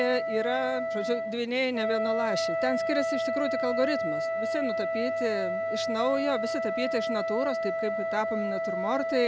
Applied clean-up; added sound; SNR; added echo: none; Wind instrument, woodwind instrument; -1 dB; none.